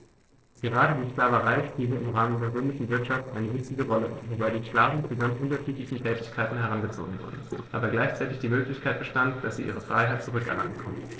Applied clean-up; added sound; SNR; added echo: neural separator model SepFormer DNS4.